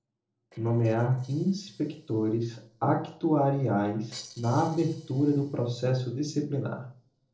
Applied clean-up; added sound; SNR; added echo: neural separator model SepFormer DNS4.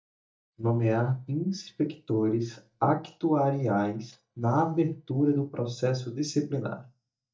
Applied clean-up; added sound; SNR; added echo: neural mask model DeepFilterNet 3.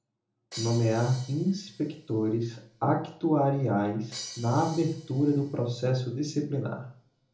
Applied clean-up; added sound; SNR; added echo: none; Crash cymbal; 19 dB; reverberation time 1.0 s.